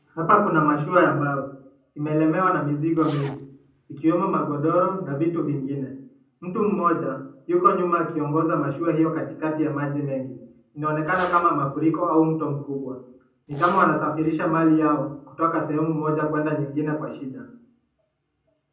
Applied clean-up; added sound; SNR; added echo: none; Zipper (clothing); 19 dB; reverberation time 0.6 s.